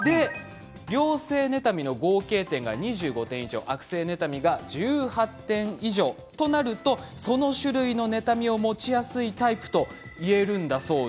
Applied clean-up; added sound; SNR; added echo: none; none; none; none.